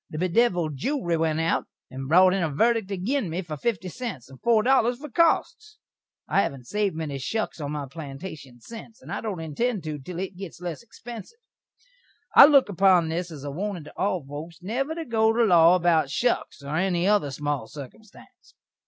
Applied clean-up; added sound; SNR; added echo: none; none; none; none.